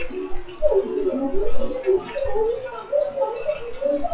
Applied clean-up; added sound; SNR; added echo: classical method WPE with log-MMSE.